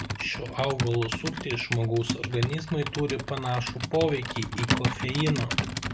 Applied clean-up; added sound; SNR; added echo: none; Computer keyboard; 3 dB; none.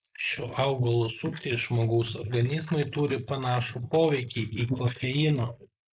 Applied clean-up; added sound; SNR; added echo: neural mask model Resemble Enhance denoiser.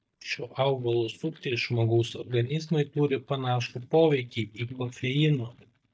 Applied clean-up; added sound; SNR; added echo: neural mask model DeepFilterNet 3.